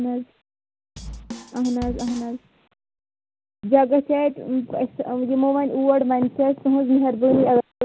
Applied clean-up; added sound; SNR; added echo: none; Drum kit; 15 dB; none.